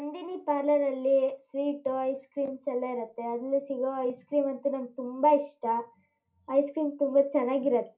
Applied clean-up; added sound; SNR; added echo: none; none; none; reverberation time 0.3 s.